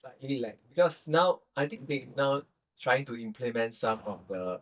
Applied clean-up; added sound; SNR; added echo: neural mask model DeepFilterNet 3.